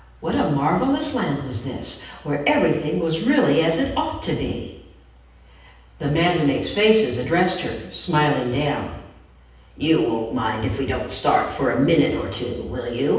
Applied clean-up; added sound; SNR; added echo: none; none; none; reverberation time 0.9 s.